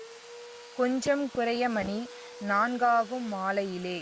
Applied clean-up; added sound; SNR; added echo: none; Domestic sounds, home sounds; 17 dB; none.